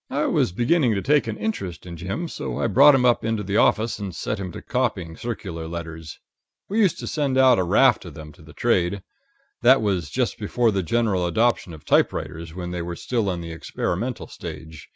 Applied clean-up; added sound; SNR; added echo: none; none; none; none.